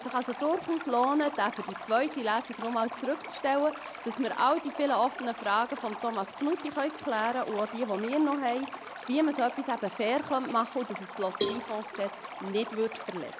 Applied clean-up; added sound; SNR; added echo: none; Cowbell + Stream; 10 dB; none.